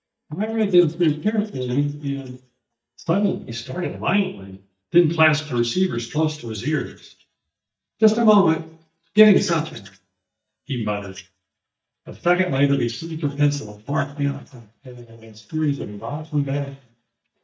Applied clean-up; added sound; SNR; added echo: neural mask model DeepFilterNet 3.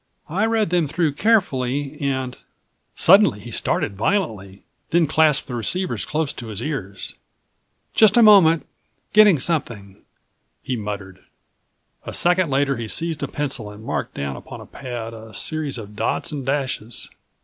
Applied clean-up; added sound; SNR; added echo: none; none; none; none.